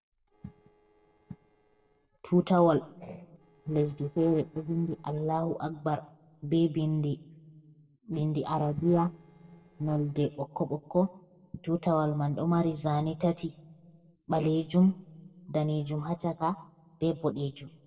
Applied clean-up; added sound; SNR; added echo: neural separator model SepFormer DNS4.